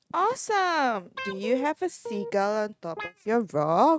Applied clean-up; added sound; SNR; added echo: neural mask model RNNoise.